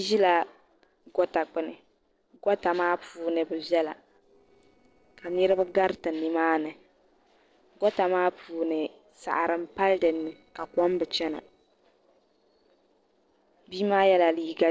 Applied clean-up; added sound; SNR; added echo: neural separator model SepFormer DNS4.